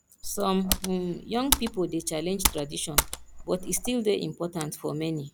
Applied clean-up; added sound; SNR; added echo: none; Computer keyboard; 2 dB; none.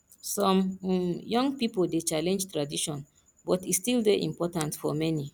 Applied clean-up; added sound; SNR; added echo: none; none; none; none.